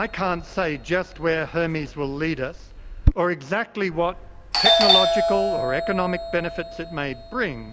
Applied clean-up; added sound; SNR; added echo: none; Doorbell; -1 dB; none.